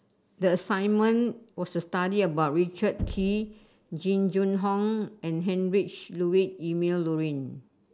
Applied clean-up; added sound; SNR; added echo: none; Knock; 19 dB; none.